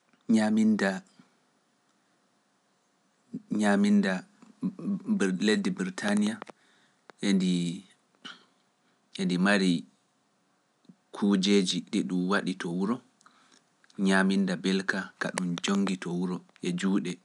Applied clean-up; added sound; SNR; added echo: none; none; none; none.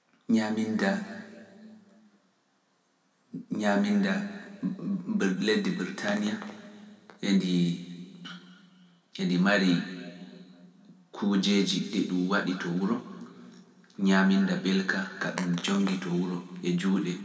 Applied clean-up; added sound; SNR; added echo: none; none; none; reverberation time 1.7 s.